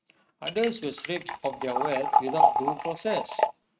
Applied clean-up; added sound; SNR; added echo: neural mask model RNNoise.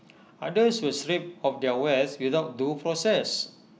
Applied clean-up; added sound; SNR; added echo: none; none; none; none.